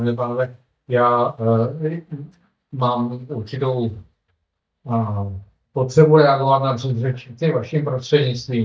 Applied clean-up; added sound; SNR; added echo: neural mask model DeepFilterNet 3.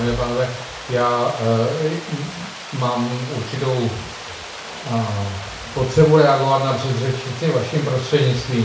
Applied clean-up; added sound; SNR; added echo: none; Water; 13 dB; reverberation time 0.6 s.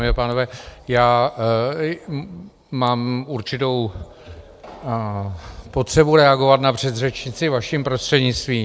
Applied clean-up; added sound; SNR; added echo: none; none; none; none.